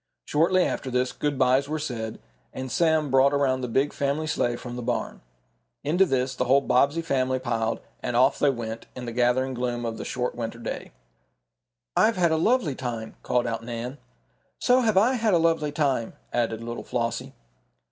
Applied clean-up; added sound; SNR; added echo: none; none; none; none.